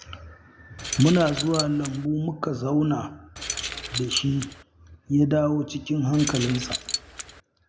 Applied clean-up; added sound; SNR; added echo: none; Keys jangling; 7 dB; none.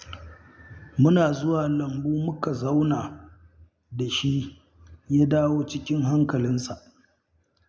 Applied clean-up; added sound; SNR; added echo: none; none; none; none.